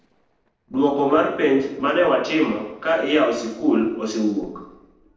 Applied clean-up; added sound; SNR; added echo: neural separator model SepFormer DNS4.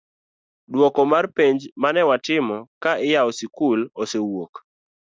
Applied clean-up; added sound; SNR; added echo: none; none; none; none.